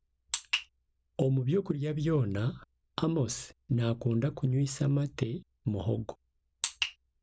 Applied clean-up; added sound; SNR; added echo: none; none; none; none.